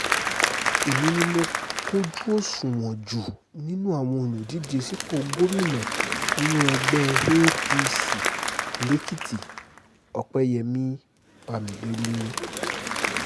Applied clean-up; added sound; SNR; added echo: none; Applause / Crowd; 2 dB; none.